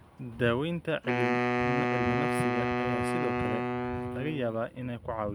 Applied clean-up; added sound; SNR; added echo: none; Wind instrument, woodwind instrument; -2 dB; none.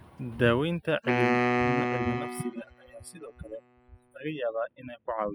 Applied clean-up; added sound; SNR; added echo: classical method spectral subtraction.